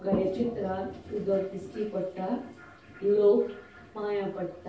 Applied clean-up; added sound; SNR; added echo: none; Toilet flush; 11 dB; reverberation time 0.6 s.